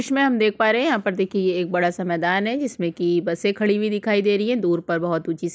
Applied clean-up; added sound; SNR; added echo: none; none; none; none.